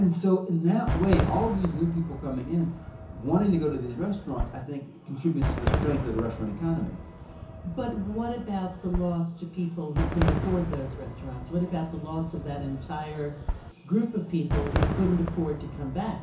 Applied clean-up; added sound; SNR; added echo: none; Fireworks; 4 dB; reverberation time 0.7 s.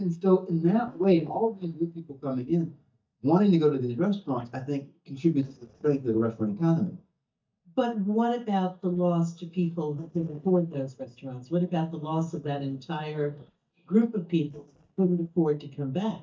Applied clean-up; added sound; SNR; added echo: neural mask model DeepFilterNet 3.